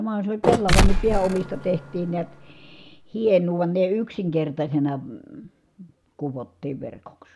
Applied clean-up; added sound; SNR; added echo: none; Mechanisms; -3 dB; none.